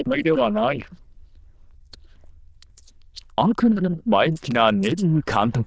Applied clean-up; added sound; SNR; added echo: neural diffusion model UNIVERSE++.